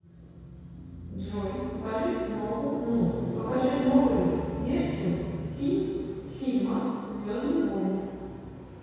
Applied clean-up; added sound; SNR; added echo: none; none; none; reverberation time 2.0 s.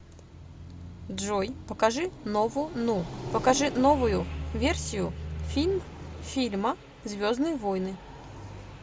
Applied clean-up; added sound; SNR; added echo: none; none; none; none.